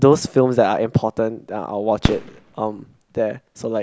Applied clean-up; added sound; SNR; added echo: none; Fireworks; 11 dB; none.